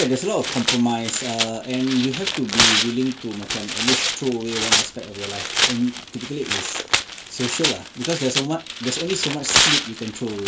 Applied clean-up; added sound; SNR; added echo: none; Tearing; -1 dB; none.